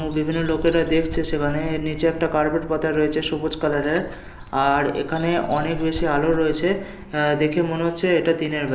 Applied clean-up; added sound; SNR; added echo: none; Dog + Thunder; 12 dB; none.